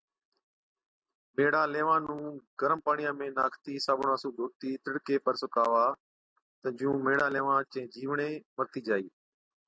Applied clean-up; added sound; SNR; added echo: none; none; none; none.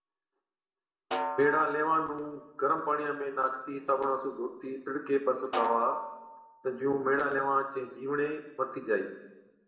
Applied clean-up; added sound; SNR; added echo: none; Snare drum; 9 dB; reverberation time 0.9 s.